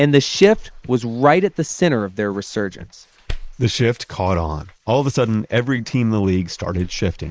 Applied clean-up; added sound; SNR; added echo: neural mask model Resemble Enhance denoiser.